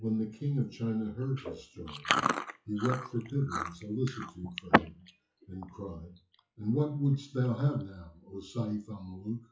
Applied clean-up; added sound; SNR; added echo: classical method WPE with log-MMSE.